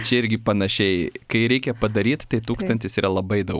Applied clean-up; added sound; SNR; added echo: none; none; none; none.